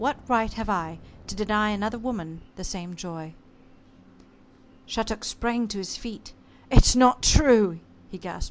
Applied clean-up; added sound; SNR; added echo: none; none; none; none.